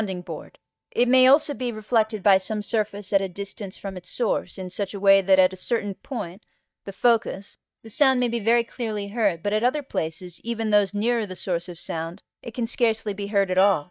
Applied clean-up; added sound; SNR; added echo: neural mask model DeepFilterNet 3.